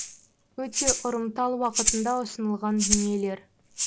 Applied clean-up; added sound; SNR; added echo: none; Rattle (instrument); 2 dB; none.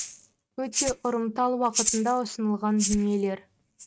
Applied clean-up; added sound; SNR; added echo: neural mask model RNNoise.